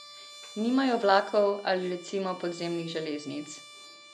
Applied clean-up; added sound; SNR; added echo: none; Trumpet; 20 dB; none.